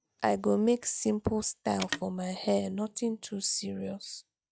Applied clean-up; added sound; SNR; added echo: classical method log-MMSE.